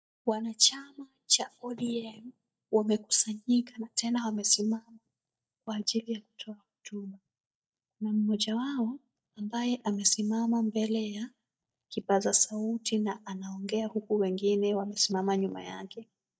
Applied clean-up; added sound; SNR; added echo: neural mask model DeepFilterNet 3.